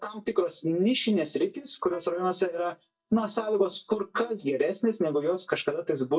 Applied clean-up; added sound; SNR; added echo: neural mask model DeepFilterNet 3.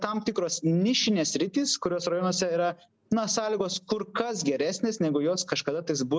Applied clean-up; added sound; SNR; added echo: none; none; none; none.